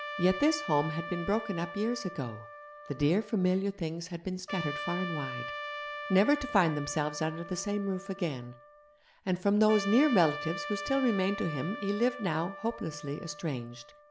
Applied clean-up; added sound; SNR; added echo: none; Trumpet; 10 dB; none.